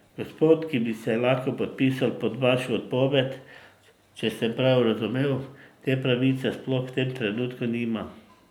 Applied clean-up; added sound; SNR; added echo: none; none; none; none.